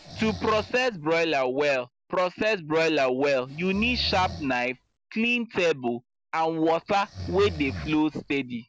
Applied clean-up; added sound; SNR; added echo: none; Breathing; 16 dB; none.